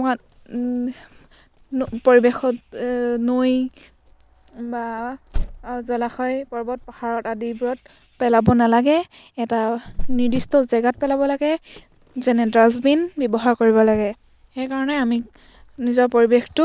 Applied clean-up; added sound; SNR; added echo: none; Cricket; 12 dB; none.